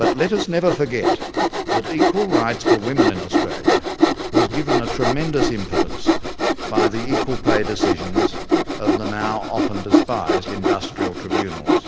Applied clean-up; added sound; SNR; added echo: none; Sawing; -5 dB; none.